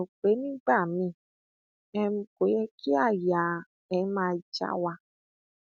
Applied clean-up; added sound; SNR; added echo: none; none; none; none.